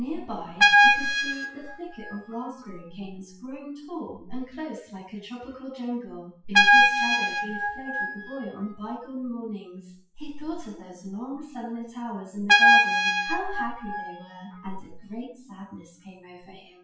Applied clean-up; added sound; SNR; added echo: classical method WPE with log-MMSE.